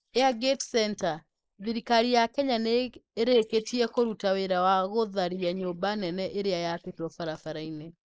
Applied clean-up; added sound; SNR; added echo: neural mask model Resemble Enhance denoiser.